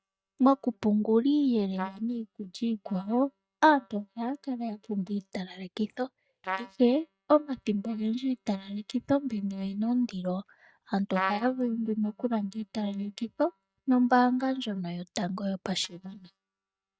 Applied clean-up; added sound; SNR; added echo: neural mask model DeepFilterNet 3.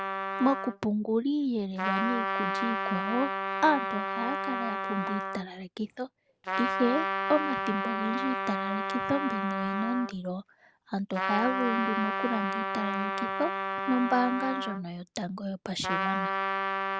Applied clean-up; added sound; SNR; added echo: none; Trumpet; 1 dB; none.